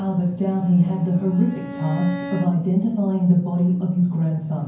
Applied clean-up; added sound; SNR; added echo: none; Bowed string instrument; 16 dB; reverberation time 0.9 s.